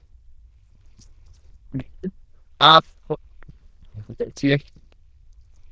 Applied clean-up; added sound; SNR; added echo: neural diffusion model UNIVERSE++.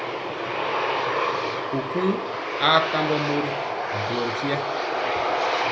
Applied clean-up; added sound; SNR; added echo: none; Aircraft; -2 dB; none.